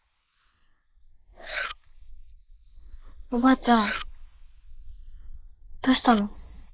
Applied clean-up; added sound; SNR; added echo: neural mask model Resemble Enhance denoiser.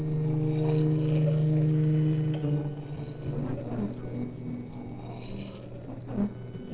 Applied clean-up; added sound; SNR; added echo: neural separator model SepFormer DNS4.